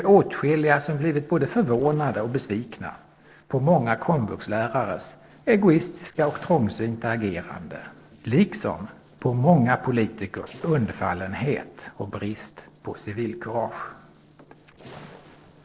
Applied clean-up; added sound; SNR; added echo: neural separator model SepFormer DNS4.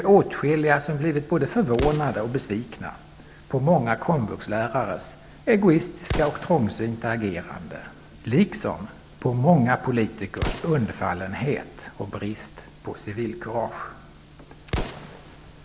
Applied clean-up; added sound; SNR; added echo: none; Explosion; 13 dB; none.